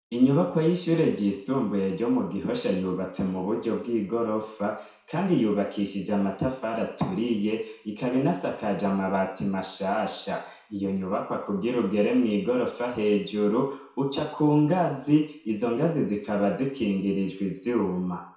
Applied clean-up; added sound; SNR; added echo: none; none; none; reverberation time 0.6 s.